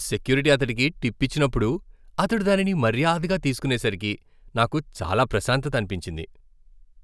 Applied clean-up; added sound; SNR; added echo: none; none; none; none.